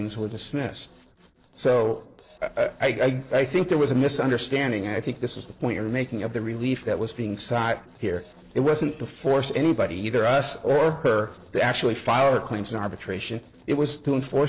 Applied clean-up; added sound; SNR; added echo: neural separator model SepFormer DNS4.